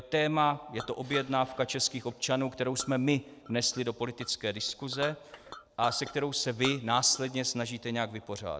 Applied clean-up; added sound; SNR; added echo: none; Chink, clink; 18 dB; none.